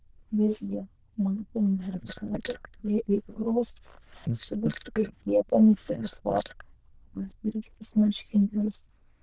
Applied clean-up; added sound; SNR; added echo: neural diffusion model UNIVERSE++.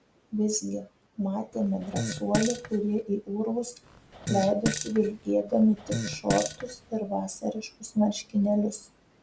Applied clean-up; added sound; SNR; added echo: none; Fart; 6 dB; none.